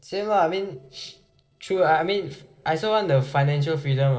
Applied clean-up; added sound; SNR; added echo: neural separator model SepFormer DNS4.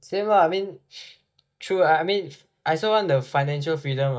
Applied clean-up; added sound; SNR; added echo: neural mask model DeepFilterNet 3.